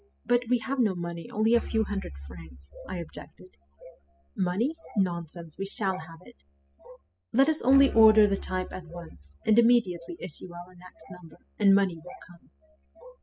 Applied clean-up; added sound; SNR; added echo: classical method spectral subtraction.